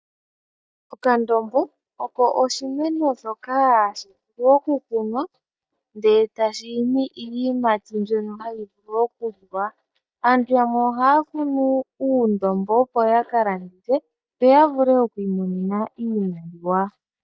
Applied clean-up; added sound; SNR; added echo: neural mask model DeepFilterNet 3.